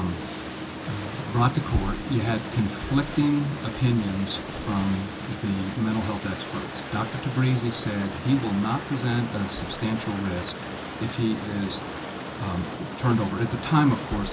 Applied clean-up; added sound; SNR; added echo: none; Boat, Water vehicle; 8 dB; reverberation time 0.2 s.